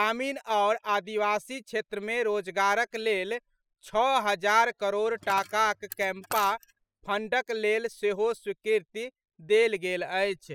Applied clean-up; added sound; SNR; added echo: classical method spectral subtraction.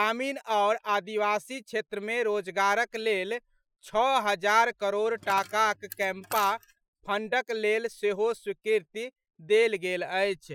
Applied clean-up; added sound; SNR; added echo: classical method Wiener filter.